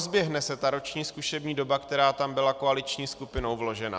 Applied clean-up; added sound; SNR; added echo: none; none; none; none.